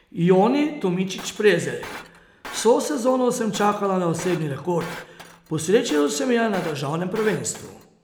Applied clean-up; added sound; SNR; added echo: none; Shatter; 18 dB; none.